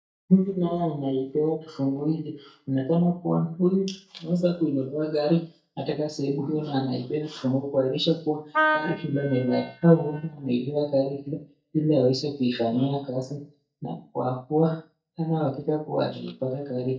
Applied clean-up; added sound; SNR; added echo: neural mask model DeepFilterNet 3.